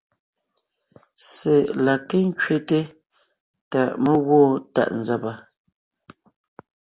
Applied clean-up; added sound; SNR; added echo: none; none; none; none.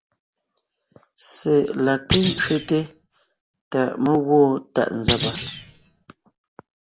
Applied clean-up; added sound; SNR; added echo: none; Thump, thud; 5 dB; none.